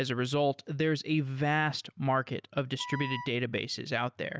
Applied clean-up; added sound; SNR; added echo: none; Wind instrument, woodwind instrument; 11 dB; none.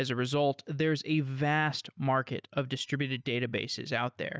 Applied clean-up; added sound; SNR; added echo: neural mask model DeepFilterNet 3.